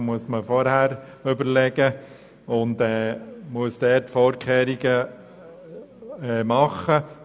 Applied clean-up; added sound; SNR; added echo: none; none; none; none.